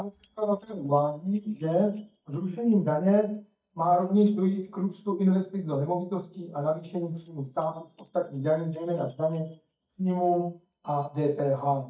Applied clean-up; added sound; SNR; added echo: neural mask model DeepFilterNet 3.